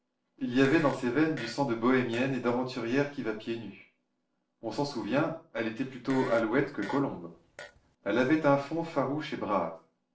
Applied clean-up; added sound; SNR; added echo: neural separator model SepFormer DNS4.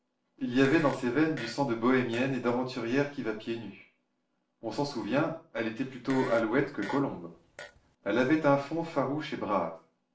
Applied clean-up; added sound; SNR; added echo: none; Fart; 16 dB; reverberation time 0.4 s.